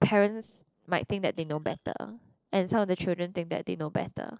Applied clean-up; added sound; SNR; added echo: neural separator model SepFormer DNS4.